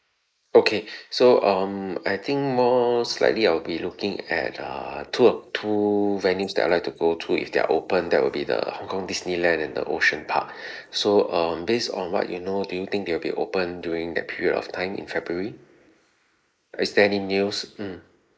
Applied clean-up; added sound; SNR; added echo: neural mask model Resemble Enhance denoiser.